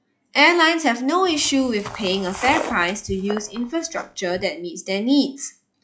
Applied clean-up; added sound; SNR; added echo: classical method log-MMSE.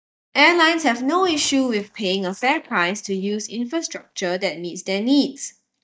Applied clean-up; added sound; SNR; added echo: neural mask model DeepFilterNet 3.